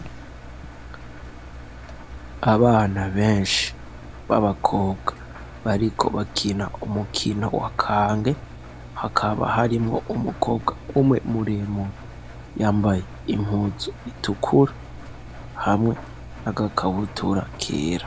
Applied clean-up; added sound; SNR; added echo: none; Engine; 14 dB; none.